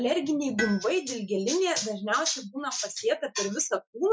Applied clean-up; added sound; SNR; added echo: classical method Wiener filter.